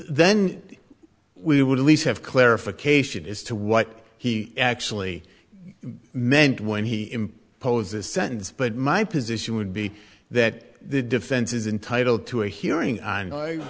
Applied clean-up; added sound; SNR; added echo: none; none; none; none.